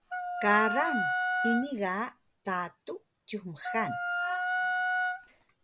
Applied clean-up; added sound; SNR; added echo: none; Wind instrument, woodwind instrument; -2 dB; none.